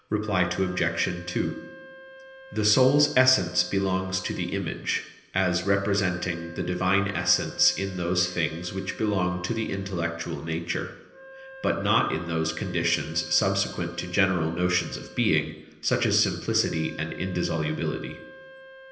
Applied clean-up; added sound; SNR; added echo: none; Wind instrument, woodwind instrument; 19 dB; reverberation time 0.8 s.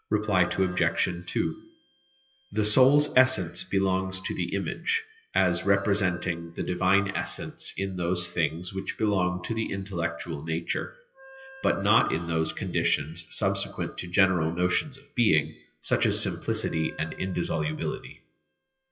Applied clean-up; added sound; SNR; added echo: classical method WPE with log-MMSE.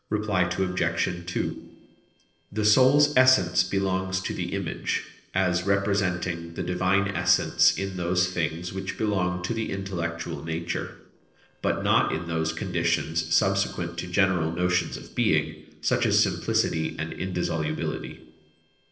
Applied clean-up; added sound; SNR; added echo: neural separator model SepFormer DNS4.